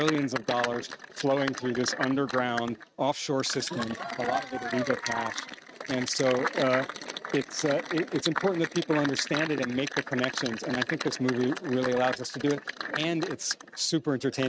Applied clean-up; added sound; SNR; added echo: neural mask model RNNoise.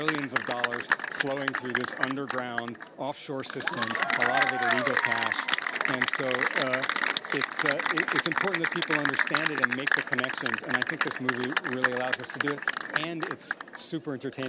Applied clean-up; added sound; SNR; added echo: none; Applause / Cheering; -5 dB; none.